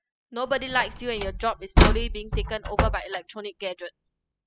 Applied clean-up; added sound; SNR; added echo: classical method spectral subtraction.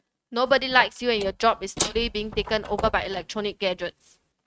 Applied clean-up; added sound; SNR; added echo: neural mask model RNNoise.